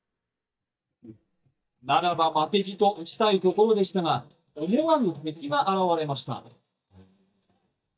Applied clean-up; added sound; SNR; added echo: neural mask model DeepFilterNet 3.